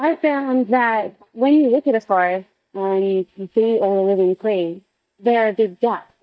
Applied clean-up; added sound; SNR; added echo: neural mask model DeepFilterNet 3.